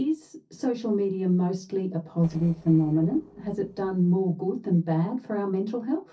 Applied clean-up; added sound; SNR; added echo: neural separator model SepFormer DNS4.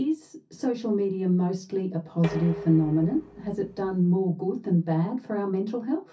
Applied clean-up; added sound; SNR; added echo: none; Dishes, pots, and pans; 14 dB; reverberation time 0.3 s.